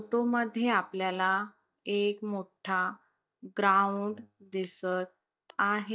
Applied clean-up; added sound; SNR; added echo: neural mask model DeepFilterNet 3.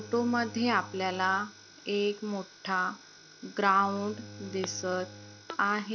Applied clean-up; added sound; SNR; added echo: none; Bowed string instrument; 19 dB; none.